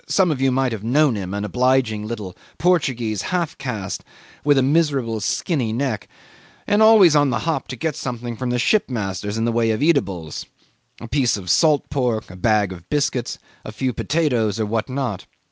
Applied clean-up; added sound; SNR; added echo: none; none; none; none.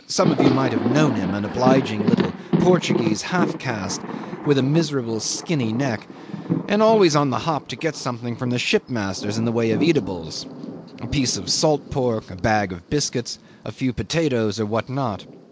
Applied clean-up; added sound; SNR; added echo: none; Thunder; 5 dB; none.